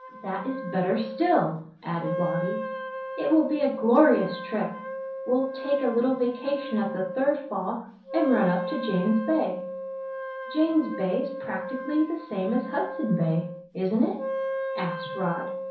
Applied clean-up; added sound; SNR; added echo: none; Wind instrument, woodwind instrument; 8 dB; reverberation time 0.6 s.